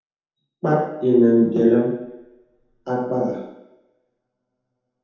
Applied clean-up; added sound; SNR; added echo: none; none; none; reverberation time 0.9 s.